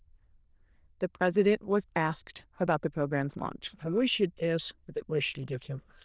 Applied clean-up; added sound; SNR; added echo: neural diffusion model UNIVERSE++.